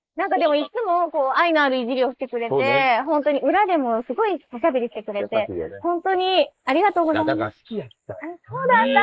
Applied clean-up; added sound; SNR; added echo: neural mask model Resemble Enhance denoiser.